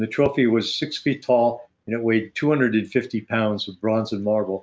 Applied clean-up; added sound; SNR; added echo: none; none; none; none.